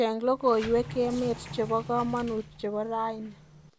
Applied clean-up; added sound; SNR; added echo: none; Sliding door; 14 dB; none.